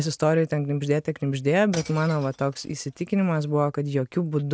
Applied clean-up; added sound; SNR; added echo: neural mask model RNNoise.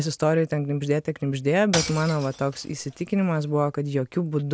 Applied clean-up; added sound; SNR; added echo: none; Shatter / Crushing; 11 dB; none.